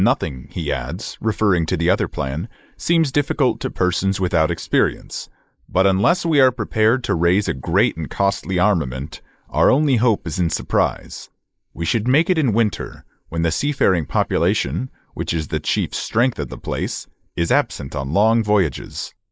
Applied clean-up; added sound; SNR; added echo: neural mask model Resemble Enhance denoiser.